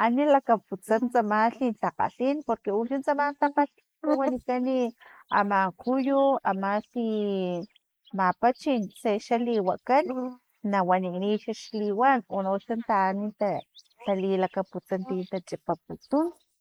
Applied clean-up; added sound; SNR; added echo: neural mask model Resemble Enhance denoiser.